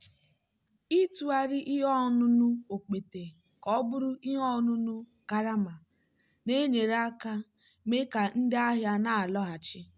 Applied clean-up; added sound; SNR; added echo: none; none; none; none.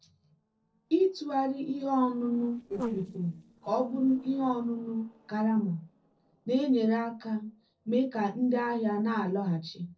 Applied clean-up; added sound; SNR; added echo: neural separator model SepFormer DNS4.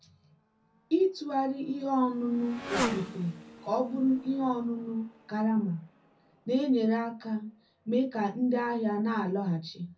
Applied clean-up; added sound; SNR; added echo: none; Motorcycle; 13 dB; reverberation time 0.3 s.